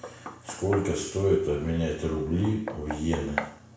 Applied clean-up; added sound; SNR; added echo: none; Knock; 12 dB; reverberation time 0.6 s.